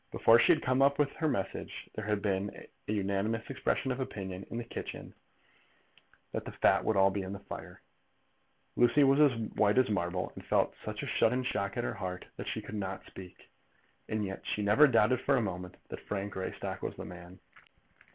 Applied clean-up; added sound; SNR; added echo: none; none; none; none.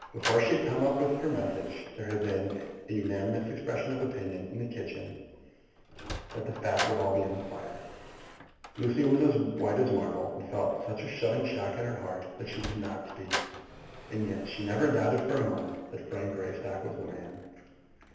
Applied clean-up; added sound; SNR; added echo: none; Sliding door; 12 dB; reverberation time 1.1 s.